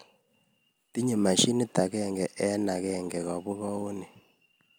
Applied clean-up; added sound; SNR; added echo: none; none; none; none.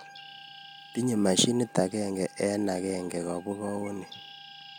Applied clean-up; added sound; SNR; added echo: none; Trumpet + Bird; 19 dB; none.